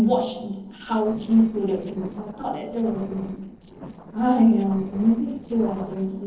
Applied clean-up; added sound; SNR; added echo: neural separator model SepFormer DNS4.